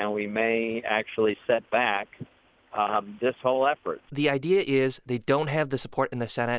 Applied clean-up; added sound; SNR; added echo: none; none; none; none.